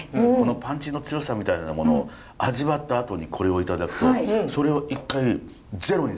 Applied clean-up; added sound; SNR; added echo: none; none; none; none.